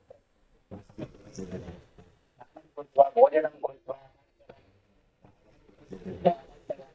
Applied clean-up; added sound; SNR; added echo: neural mask model DeepFilterNet 3.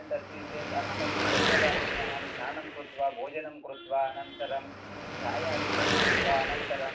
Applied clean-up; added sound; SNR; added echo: none; Car passing by / Traffic noise, roadway noise / Engine; -3 dB; reverberation time 0.2 s.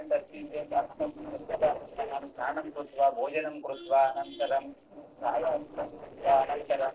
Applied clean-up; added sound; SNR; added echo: neural separator model SepFormer DNS4.